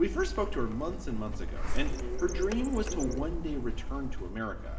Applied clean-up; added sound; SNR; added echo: none; Printer; -1 dB; reverberation time 0.9 s.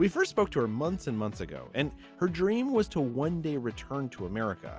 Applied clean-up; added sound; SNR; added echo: none; none; none; none.